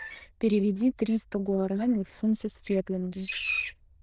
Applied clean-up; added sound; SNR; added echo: neural diffusion model UNIVERSE++.